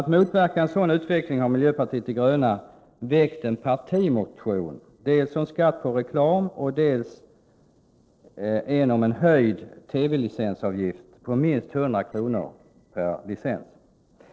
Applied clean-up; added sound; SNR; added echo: neural separator model SepFormer DNS4.